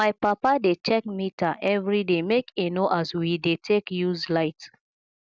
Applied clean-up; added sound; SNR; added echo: none; none; none; none.